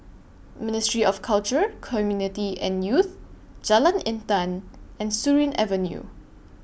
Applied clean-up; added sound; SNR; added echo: none; none; none; none.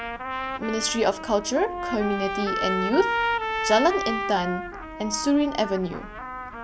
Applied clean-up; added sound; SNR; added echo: none; Trumpet; 4 dB; none.